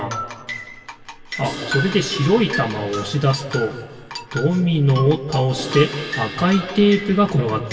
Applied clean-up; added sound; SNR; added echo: none; Crash cymbal; 16 dB; reverberation time 1.9 s.